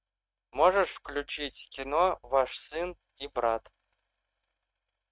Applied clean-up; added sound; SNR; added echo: neural mask model RNNoise.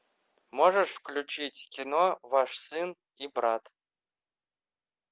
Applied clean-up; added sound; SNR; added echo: none; none; none; none.